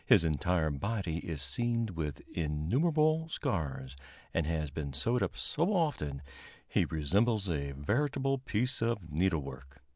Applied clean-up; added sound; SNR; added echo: none; none; none; none.